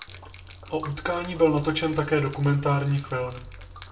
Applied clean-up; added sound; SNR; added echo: none; Gurgling / Liquid; 17 dB; reverberation time 0.4 s.